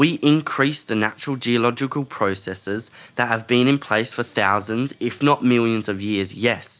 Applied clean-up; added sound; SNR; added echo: none; none; none; none.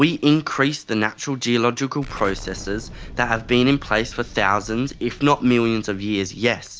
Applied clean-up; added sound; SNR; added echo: none; Explosion; 18 dB; none.